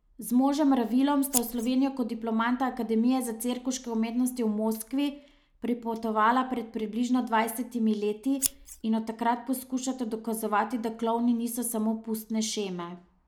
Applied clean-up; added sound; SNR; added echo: none; Scissors; 5 dB; none.